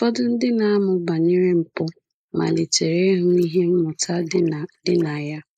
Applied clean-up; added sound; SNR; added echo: neural mask model Resemble Enhance denoiser.